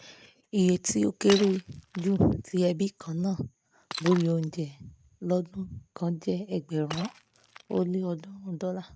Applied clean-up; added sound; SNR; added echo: neural mask model RNNoise.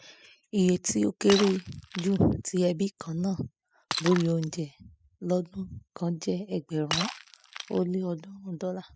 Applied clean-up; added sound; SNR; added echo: classical method spectral subtraction.